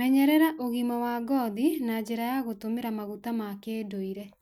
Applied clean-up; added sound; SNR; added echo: none; none; none; none.